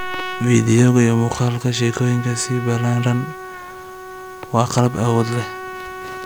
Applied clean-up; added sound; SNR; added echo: none; Trumpet; 13 dB; none.